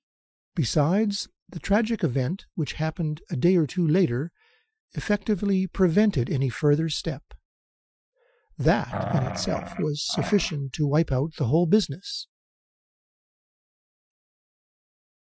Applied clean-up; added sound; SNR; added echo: classical method Wiener filter.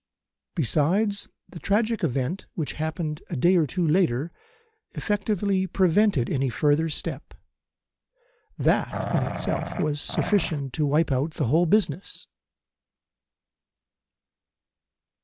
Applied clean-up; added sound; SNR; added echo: none; Growling; 5 dB; none.